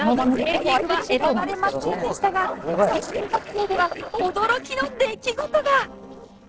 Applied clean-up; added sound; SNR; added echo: neural separator model SepFormer DNS4.